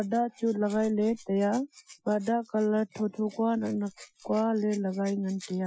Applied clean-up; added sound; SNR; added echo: classical method Wiener filter.